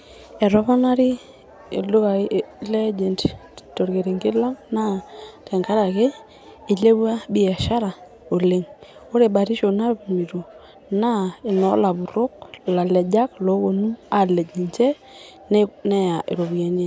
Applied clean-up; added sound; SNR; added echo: none; none; none; none.